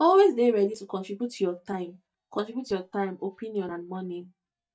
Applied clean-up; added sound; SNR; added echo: neural mask model DeepFilterNet 3.